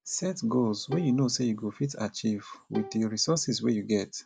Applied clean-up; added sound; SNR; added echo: none; Bowed string instrument; 16 dB; none.